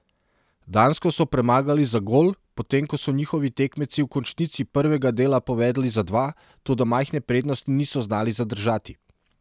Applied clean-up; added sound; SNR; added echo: none; none; none; none.